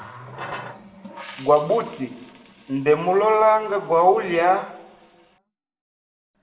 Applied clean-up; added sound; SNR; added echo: none; Water tap, faucet; 20 dB; reverberation time 0.7 s.